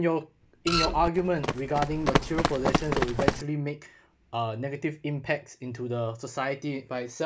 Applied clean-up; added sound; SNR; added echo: none; Run + Printer; -2 dB; none.